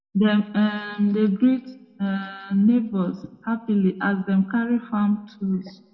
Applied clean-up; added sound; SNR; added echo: none; none; none; reverberation time 0.8 s.